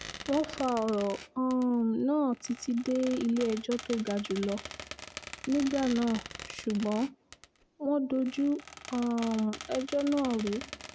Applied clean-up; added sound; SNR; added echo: none; Squeak; 15 dB; none.